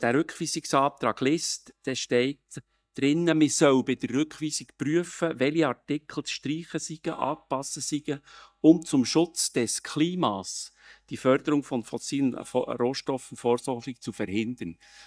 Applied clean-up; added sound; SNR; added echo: neural mask model DeepFilterNet 3.